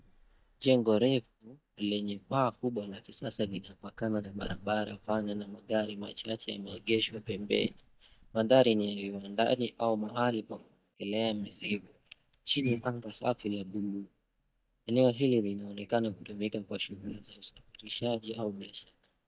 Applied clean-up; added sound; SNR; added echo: neural mask model DeepFilterNet 3.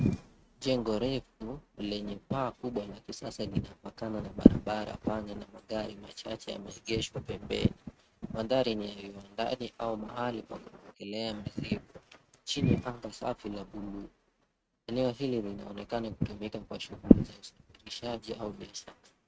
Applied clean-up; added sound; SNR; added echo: neural mask model RNNoise.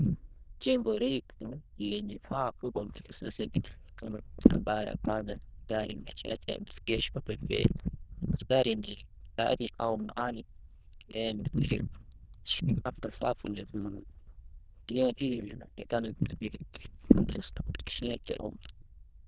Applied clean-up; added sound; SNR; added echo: neural diffusion model UNIVERSE++.